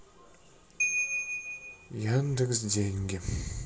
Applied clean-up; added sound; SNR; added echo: none; Ringtone / Bell; 0 dB; reverberation time 0.2 s.